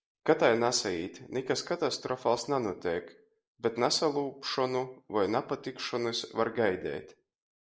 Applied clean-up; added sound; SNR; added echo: neural mask model Resemble Enhance denoiser.